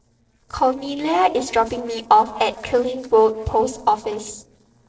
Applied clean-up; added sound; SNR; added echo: neural separator model SepFormer DNS4.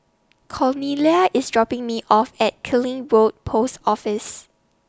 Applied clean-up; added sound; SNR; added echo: none; none; none; none.